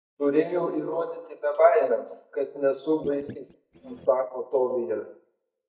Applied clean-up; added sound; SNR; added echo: neural mask model DeepFilterNet 3.